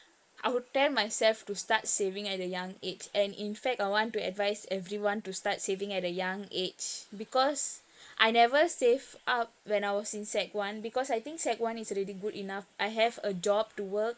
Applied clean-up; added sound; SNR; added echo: neural mask model Resemble Enhance denoiser.